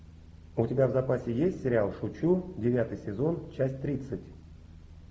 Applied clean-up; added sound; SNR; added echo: none; none; none; none.